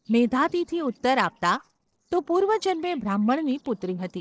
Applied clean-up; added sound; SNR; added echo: neural separator model SepFormer DNS4.